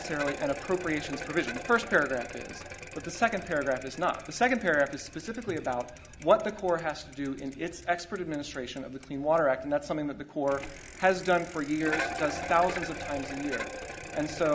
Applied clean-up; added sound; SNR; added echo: none; Bicycle; 11 dB; none.